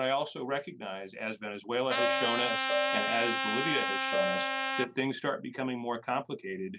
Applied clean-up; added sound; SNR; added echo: none; Piano + Trumpet; -3 dB; none.